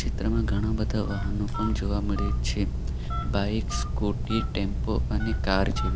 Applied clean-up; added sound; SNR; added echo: none; Telephone; -3 dB; none.